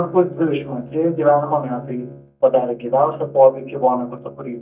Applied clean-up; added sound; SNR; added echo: neural mask model DeepFilterNet 3.